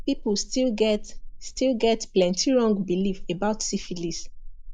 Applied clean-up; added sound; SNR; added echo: neural mask model Resemble Enhance denoiser.